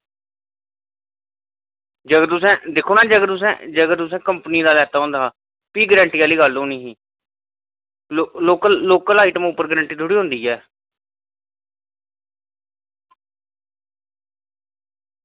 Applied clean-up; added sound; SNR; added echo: none; none; none; none.